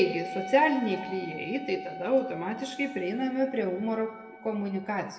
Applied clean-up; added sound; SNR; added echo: none; Wind instrument, woodwind instrument; 13 dB; reverberation time 1.1 s.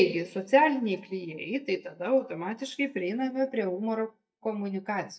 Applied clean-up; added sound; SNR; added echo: neural mask model DeepFilterNet 3.